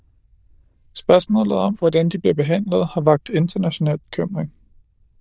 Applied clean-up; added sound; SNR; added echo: neural diffusion model UNIVERSE++.